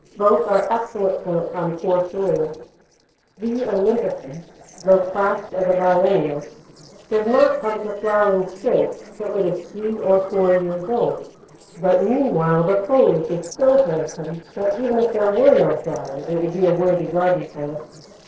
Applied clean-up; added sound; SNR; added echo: neural separator model SepFormer DNS4.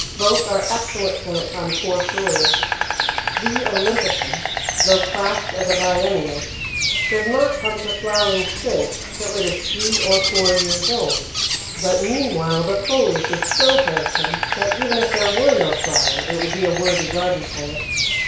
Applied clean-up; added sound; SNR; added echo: none; Insect; 1 dB; reverberation time 0.6 s.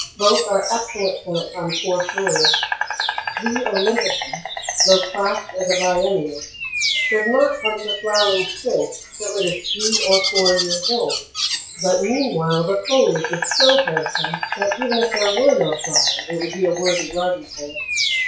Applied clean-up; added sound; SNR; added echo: classical method WPE with log-MMSE.